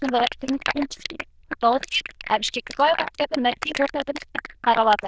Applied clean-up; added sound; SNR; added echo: neural diffusion model UNIVERSE++.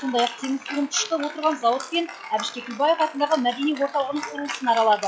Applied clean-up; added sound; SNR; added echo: classical method log-MMSE.